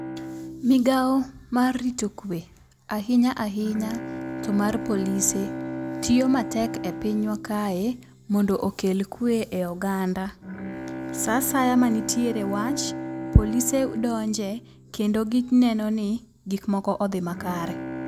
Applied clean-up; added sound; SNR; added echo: none; Bowed string instrument; 10 dB; none.